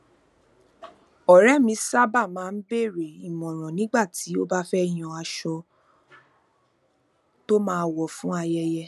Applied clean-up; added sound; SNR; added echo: none; none; none; none.